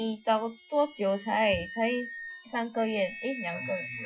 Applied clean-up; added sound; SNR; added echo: classical method Wiener filter.